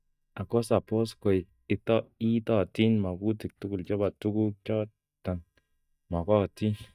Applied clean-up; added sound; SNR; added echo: neural mask model DeepFilterNet 3.